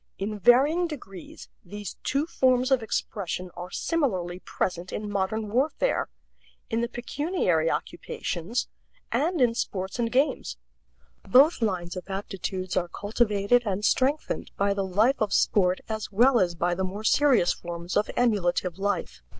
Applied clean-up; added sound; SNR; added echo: none; none; none; none.